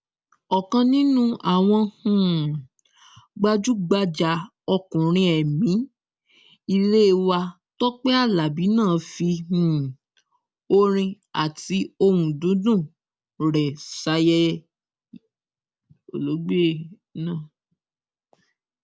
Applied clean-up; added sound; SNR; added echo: none; none; none; none.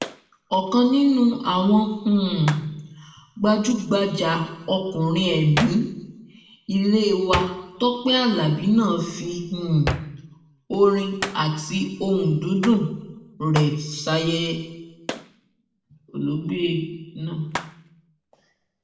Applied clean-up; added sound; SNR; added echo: none; Hands; 14 dB; reverberation time 0.9 s.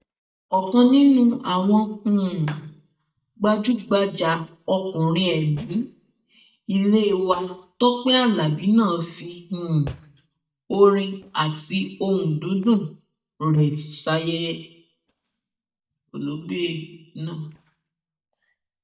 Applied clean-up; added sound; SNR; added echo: neural mask model DeepFilterNet 3.